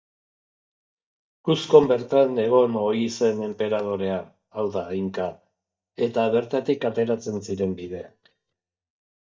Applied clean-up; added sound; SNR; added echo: neural mask model DeepFilterNet 3.